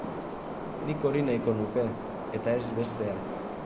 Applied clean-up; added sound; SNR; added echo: none; Subway, metro, underground; 5 dB; none.